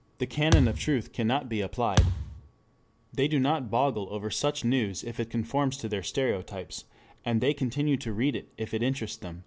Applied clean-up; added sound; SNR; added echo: none; Thump, thud; -1 dB; none.